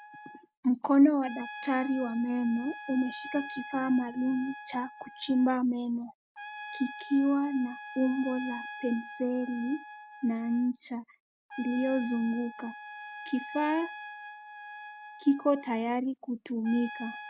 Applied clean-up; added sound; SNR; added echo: none; Trumpet; 14 dB; none.